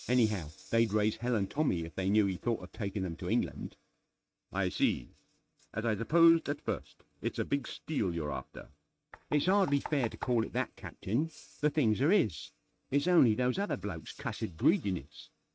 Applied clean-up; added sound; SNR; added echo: neural mask model RNNoise.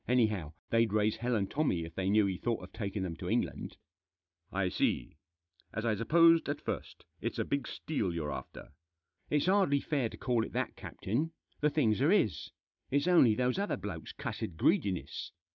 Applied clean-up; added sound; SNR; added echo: none; none; none; none.